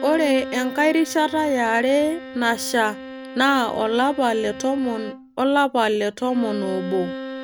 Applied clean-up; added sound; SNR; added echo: none; Bowed string instrument; 13 dB; none.